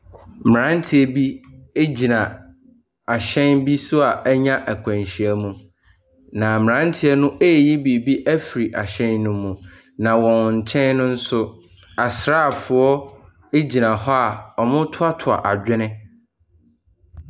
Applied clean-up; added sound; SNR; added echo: none; none; none; none.